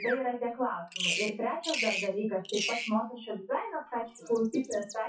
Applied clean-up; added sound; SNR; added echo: classical method WPE with log-MMSE.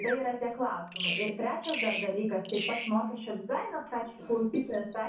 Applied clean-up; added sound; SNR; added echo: none; Bird vocalization, bird call, bird song; 7 dB; reverberation time 0.6 s.